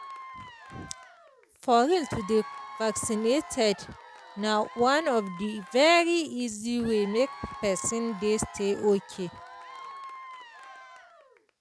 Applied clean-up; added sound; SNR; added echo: none; Applause / Crowd / Cheering; 16 dB; none.